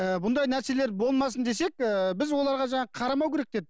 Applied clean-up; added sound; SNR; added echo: none; none; none; none.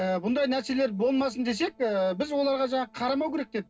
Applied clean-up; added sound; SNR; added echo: neural separator model SepFormer DNS4.